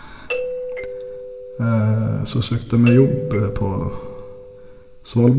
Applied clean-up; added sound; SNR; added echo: none; Doorbell; 10 dB; reverberation time 1.1 s.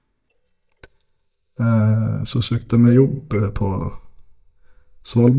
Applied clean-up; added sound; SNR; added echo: neural mask model DeepFilterNet 3.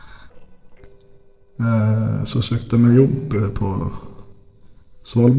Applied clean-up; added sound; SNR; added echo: neural separator model SepFormer DNS4.